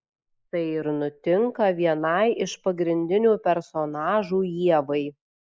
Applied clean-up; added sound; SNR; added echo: neural mask model Resemble Enhance denoiser.